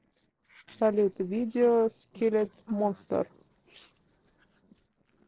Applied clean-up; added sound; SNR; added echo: neural separator model SepFormer DNS4.